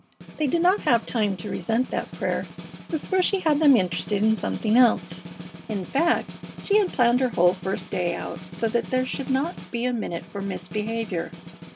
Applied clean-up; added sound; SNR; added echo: none; Snare drum; 15 dB; none.